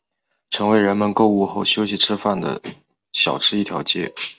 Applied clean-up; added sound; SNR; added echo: none; none; none; none.